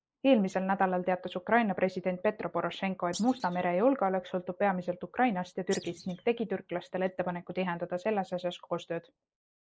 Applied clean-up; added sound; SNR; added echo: neural mask model Resemble Enhance denoiser.